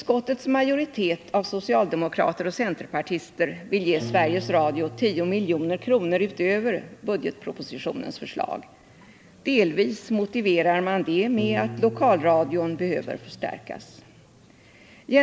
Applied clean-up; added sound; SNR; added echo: none; Piano; 18 dB; none.